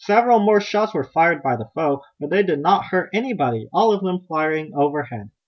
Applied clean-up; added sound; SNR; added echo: none; none; none; none.